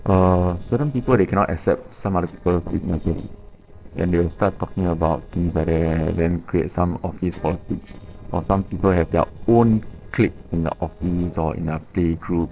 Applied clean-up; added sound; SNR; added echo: neural separator model SepFormer DNS4.